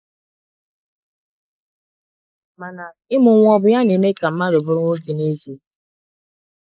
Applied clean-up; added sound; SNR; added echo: neural mask model Resemble Enhance denoiser.